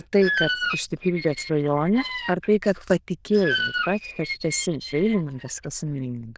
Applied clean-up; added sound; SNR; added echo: neural diffusion model UNIVERSE++.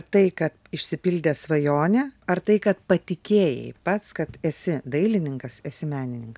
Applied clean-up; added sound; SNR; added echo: none; none; none; none.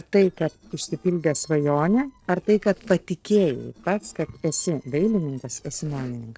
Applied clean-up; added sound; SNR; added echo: neural separator model SepFormer DNS4.